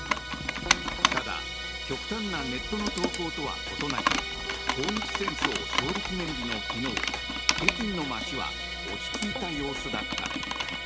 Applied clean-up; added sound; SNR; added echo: none; Musical instrument + Computer keyboard; -4 dB; none.